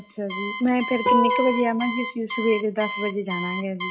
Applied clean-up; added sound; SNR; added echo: classical method log-MMSE.